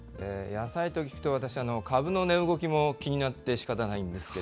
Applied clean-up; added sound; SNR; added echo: none; none; none; none.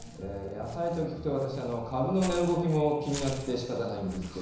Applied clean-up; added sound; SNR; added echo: none; Walk, footsteps / Bird; 16 dB; reverberation time 1.0 s.